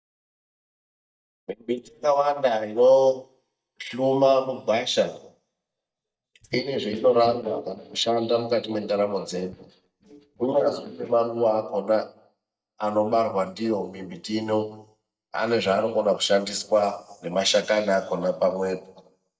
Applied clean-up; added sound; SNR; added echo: neural mask model DeepFilterNet 3.